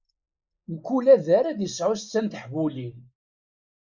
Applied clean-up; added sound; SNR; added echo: neural mask model Resemble Enhance denoiser.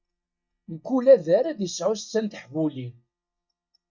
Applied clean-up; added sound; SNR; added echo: neural mask model DeepFilterNet 3.